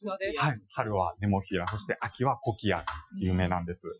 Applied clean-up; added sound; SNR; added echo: classical method Wiener filter.